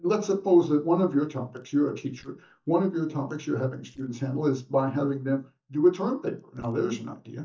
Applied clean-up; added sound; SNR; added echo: neural mask model DeepFilterNet 3.